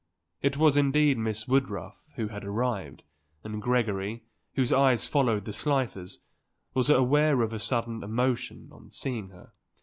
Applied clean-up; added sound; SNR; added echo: none; none; none; none.